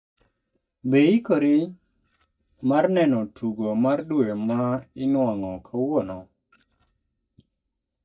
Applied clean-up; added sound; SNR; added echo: neural mask model DeepFilterNet 3.